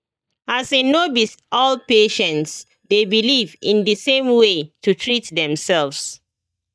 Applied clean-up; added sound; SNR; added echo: neural mask model DeepFilterNet 3.